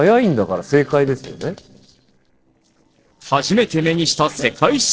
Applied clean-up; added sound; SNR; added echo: neural separator model SepFormer DNS4.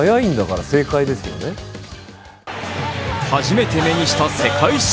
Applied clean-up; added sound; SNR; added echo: none; none; none; none.